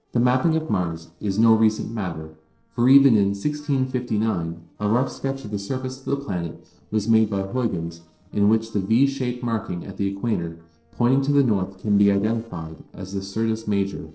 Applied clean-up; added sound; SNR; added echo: neural separator model SepFormer DNS4.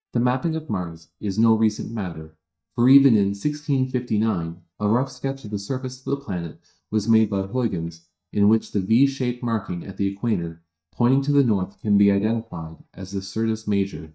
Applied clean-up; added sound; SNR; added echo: neural mask model DeepFilterNet 3.